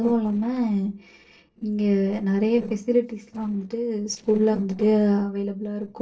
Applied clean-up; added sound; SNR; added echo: neural separator model SepFormer DNS4.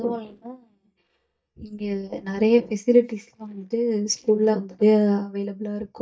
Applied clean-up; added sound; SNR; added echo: neural mask model DeepFilterNet 3.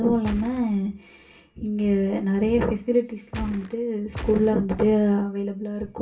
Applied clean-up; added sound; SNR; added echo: none; Gunshot, gunfire; 11 dB; reverberation time 0.2 s.